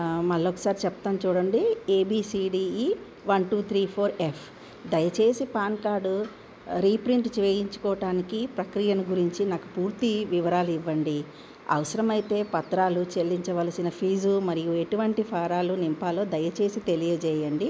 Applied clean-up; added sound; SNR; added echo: none; none; none; none.